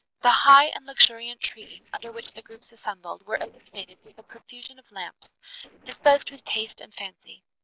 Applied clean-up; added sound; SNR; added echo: neural separator model SepFormer DNS4.